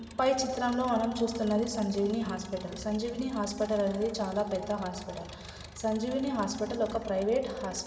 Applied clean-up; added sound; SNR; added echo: none; Engine; 17 dB; reverberation time 2.5 s.